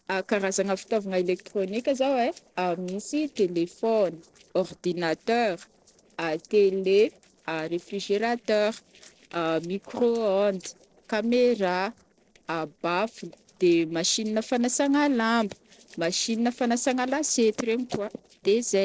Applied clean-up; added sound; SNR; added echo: neural separator model SepFormer DNS4.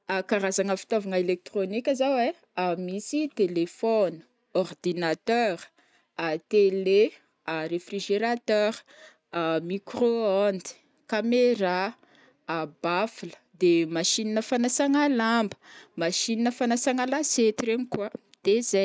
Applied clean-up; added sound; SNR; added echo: none; none; none; none.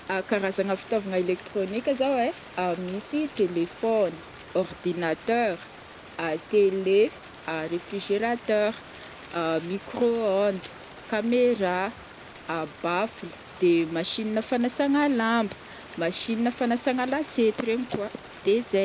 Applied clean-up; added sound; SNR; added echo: none; Rain; 17 dB; none.